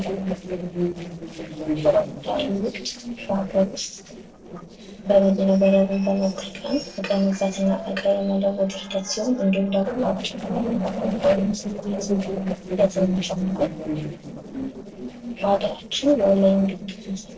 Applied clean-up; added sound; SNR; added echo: neural separator model SepFormer DNS4.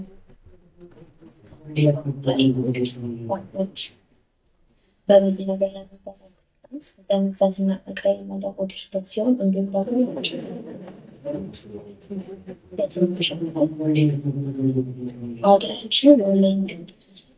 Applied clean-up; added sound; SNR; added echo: neural mask model DeepFilterNet 3.